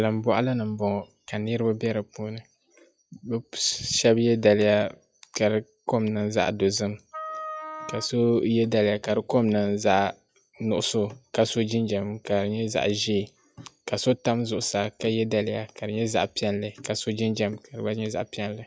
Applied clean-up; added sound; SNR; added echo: classical method log-MMSE.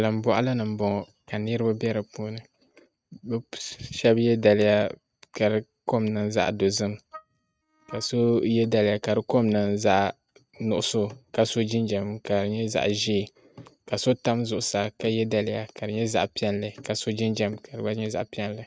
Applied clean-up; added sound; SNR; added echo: neural mask model RNNoise.